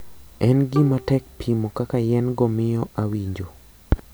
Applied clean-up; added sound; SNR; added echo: none; Bowed string instrument; 16 dB; none.